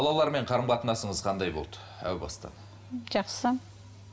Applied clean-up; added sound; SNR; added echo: none; none; none; none.